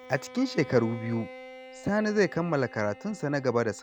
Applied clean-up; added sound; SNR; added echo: none; Bowed string instrument; 17 dB; none.